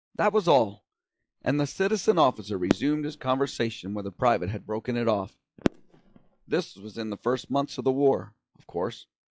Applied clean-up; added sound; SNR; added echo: classical method log-MMSE.